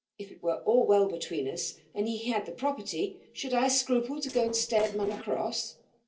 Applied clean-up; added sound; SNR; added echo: neural separator model SepFormer DNS4.